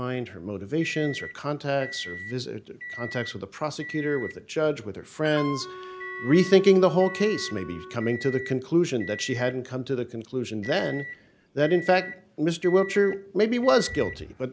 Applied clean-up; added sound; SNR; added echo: none; Microwave oven + Wind instrument, woodwind instrument; 13 dB; none.